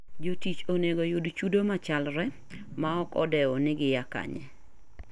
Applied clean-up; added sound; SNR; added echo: none; none; none; none.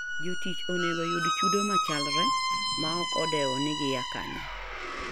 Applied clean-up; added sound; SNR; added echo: none; Squeak; -2 dB; none.